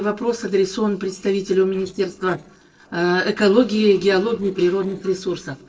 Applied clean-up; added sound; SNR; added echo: neural separator model SepFormer DNS4.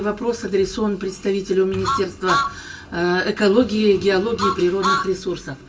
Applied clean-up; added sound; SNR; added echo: none; Truck; 5 dB; reverberation time 0.1 s.